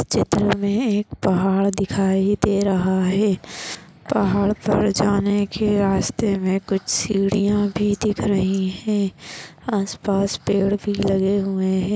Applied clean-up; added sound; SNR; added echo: none; none; none; none.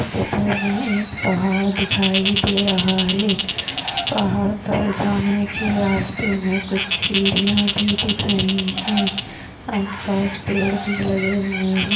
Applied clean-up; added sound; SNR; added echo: none; Bird; 5 dB; reverberation time 0.8 s.